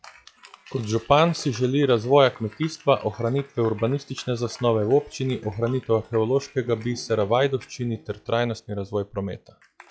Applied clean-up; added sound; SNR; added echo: classical method log-MMSE.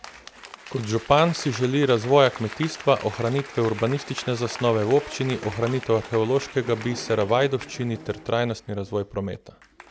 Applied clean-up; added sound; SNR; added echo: none; Applause / Crowd; 16 dB; none.